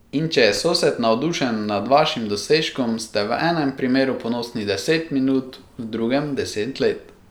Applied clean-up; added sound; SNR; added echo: none; none; none; none.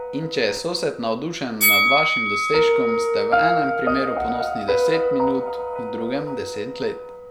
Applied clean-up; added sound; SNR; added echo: none; Bell + Piano; -4 dB; none.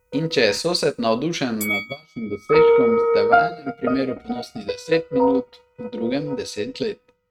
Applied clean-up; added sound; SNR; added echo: neural mask model RNNoise.